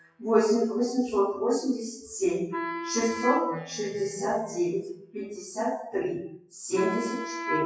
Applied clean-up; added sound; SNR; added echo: classical method WPE with log-MMSE.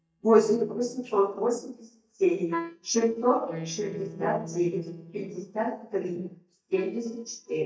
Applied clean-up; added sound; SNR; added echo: neural mask model DeepFilterNet 3.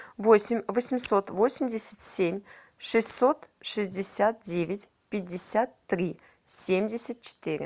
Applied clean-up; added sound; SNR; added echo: none; none; none; none.